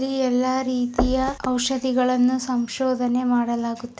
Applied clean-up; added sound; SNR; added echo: none; Knock; 10 dB; none.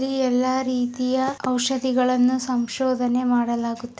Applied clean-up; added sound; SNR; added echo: none; none; none; none.